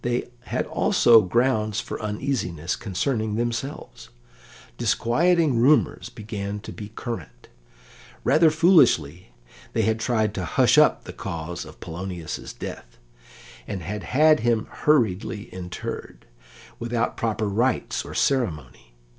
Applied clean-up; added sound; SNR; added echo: none; none; none; none.